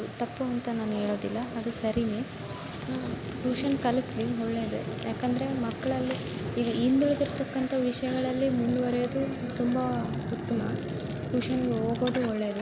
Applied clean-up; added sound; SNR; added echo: none; Fire; 7 dB; none.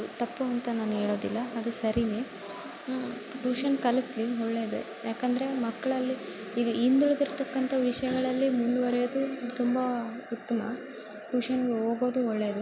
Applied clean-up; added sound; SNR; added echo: none; none; none; none.